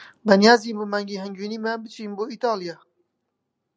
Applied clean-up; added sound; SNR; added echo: none; none; none; none.